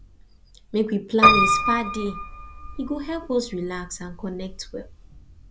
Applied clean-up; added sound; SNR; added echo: none; Piano; -3 dB; none.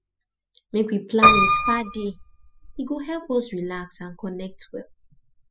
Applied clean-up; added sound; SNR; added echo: classical method spectral subtraction.